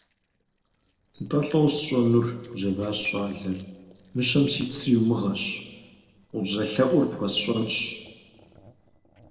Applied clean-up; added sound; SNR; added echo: neural separator model SepFormer DNS4.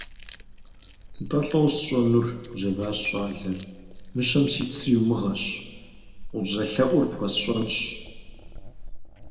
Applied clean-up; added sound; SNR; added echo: none; Chewing, mastication; 15 dB; reverberation time 1.4 s.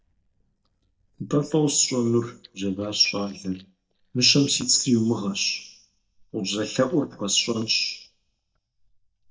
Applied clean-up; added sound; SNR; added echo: neural mask model DeepFilterNet 3.